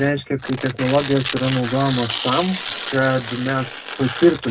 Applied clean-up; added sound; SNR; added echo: none; Tearing; 7 dB; reverberation time 0.2 s.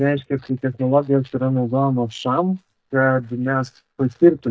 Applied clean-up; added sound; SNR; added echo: neural mask model DeepFilterNet 3.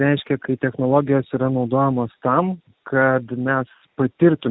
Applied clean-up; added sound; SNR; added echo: none; none; none; none.